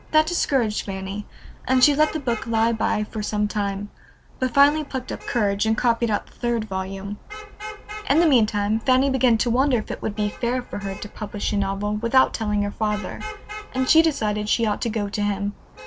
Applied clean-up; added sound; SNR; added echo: none; Traffic noise, roadway noise / Vehicle horn, car horn, honking; 18 dB; none.